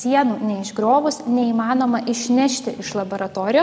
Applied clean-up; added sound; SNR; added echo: none; none; none; none.